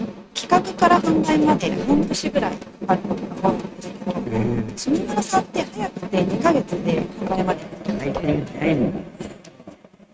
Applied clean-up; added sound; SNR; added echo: neural mask model RNNoise.